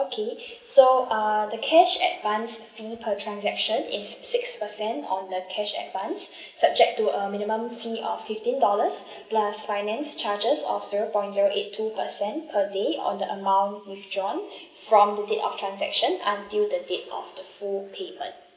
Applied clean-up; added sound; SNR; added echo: neural mask model Resemble Enhance denoiser.